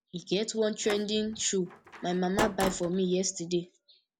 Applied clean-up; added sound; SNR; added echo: none; Slam; 8 dB; none.